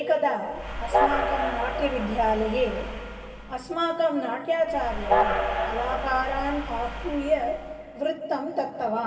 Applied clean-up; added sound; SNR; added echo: none; Train; 2 dB; reverberation time 2.2 s.